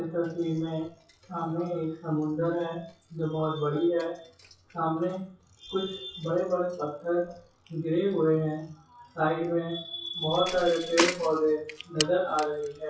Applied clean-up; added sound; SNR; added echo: classical method WPE with log-MMSE.